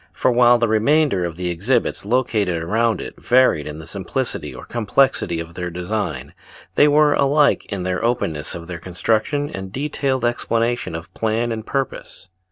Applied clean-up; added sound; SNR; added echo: none; none; none; none.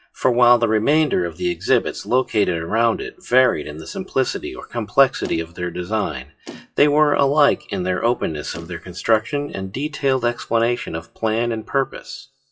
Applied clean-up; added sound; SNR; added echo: classical method WPE with log-MMSE.